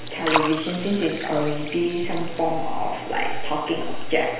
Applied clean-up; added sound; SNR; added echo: none; Liquid; 10 dB; reverberation time 1.0 s.